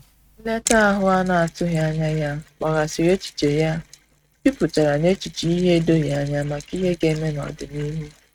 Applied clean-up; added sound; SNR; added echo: neural mask model RNNoise.